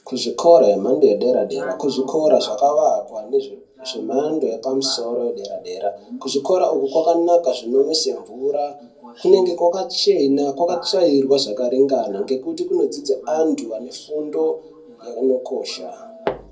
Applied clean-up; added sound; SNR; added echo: none; none; none; reverberation time 0.2 s.